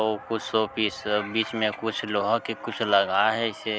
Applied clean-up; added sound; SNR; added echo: none; none; none; none.